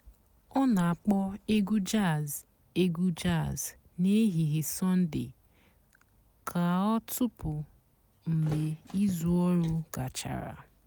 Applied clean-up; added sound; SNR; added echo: none; Thump, thud; 18 dB; none.